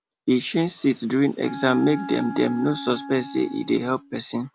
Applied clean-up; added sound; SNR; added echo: none; Wind instrument, woodwind instrument; 13 dB; none.